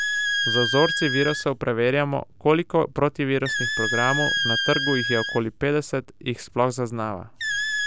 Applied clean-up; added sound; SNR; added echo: none; Squeak; 3 dB; none.